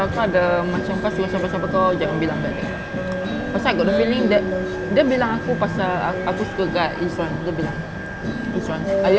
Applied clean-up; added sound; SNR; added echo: none; none; none; none.